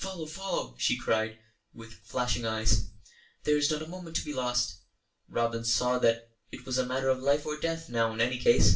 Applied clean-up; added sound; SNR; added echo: none; none; none; reverberation time 0.3 s.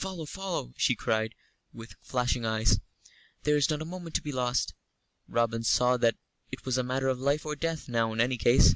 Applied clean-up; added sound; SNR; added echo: none; none; none; none.